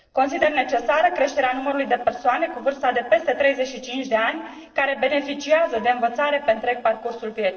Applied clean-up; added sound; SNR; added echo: neural separator model SepFormer DNS4.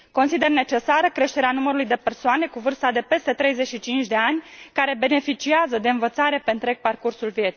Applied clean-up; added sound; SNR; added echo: none; none; none; none.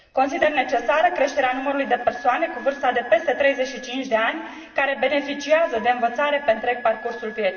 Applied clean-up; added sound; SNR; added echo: none; Wind instrument, woodwind instrument; 18 dB; reverberation time 1.8 s.